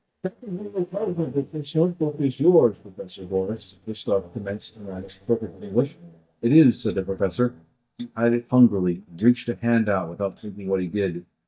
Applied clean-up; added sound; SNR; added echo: neural mask model DeepFilterNet 3.